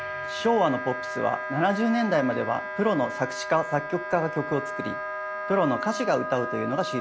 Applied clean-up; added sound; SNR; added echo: none; Wind instrument, woodwind instrument; 6 dB; none.